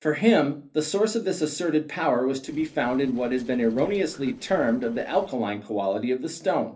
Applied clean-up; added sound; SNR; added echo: neural separator model SepFormer DNS4.